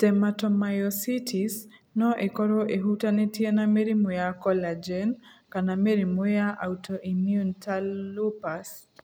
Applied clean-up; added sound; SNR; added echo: none; none; none; none.